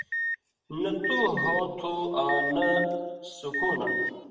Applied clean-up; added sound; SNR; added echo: none; Alarm; 3 dB; reverberation time 1.3 s.